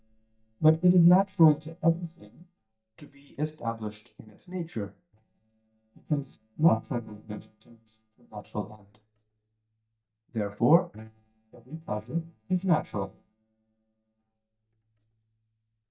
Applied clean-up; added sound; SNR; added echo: neural mask model DeepFilterNet 3.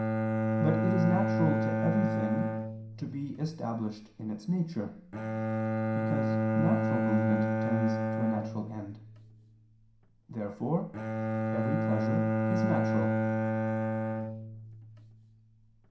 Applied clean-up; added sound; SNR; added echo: none; Bowed string instrument; -3 dB; reverberation time 0.5 s.